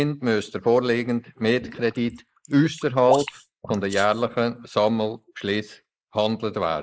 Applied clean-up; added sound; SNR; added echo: neural mask model Resemble Enhance denoiser.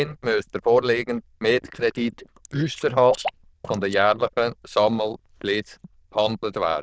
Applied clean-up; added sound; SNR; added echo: neural diffusion model UNIVERSE++.